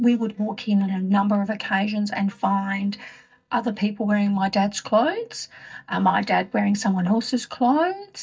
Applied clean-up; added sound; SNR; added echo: neural mask model DeepFilterNet 3.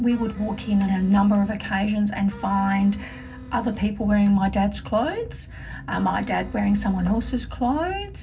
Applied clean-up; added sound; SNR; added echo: none; Wind instrument, woodwind instrument; 19 dB; reverberation time 0.4 s.